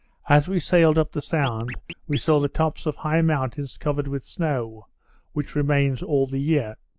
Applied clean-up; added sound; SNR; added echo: neural mask model Resemble Enhance denoiser.